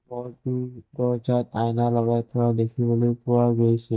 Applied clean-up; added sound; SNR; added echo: neural mask model DeepFilterNet 3.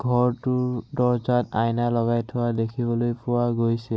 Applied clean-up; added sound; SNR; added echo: none; none; none; none.